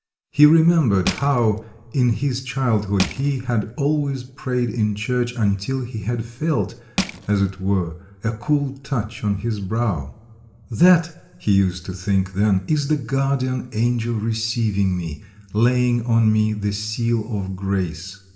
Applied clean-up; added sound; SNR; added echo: none; Crushing; 7 dB; reverberation time 1.9 s.